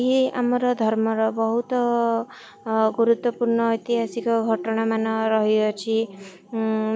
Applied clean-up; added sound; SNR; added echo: none; none; none; none.